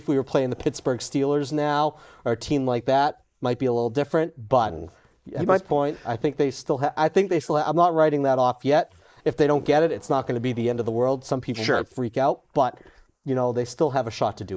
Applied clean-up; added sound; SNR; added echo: neural mask model Resemble Enhance denoiser.